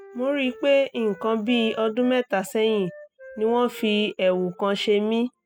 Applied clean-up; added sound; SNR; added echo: classical method spectral subtraction.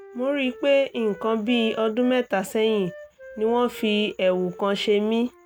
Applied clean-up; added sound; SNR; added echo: none; Wind instrument, woodwind instrument; 19 dB; none.